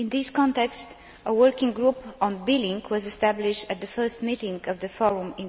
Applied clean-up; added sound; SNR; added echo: none; none; none; none.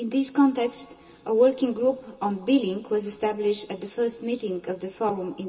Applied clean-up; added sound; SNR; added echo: none; none; none; reverberation time 0.2 s.